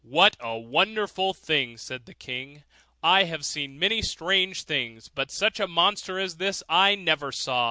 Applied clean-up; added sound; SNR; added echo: none; none; none; none.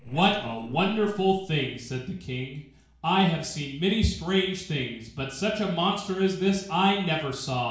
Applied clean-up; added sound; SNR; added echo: neural separator model SepFormer DNS4.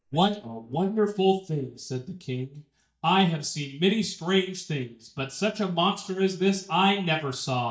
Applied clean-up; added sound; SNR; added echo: neural mask model DeepFilterNet 3.